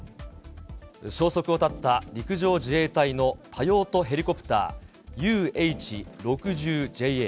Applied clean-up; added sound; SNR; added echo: none; none; none; none.